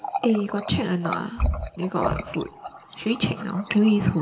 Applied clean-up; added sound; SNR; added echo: none; Water tap, faucet; 7 dB; reverberation time 0.7 s.